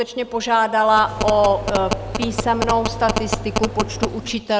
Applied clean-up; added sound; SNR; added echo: none; Telephone; 5 dB; none.